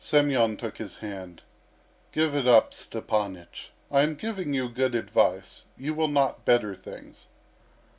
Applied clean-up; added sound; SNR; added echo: none; none; none; none.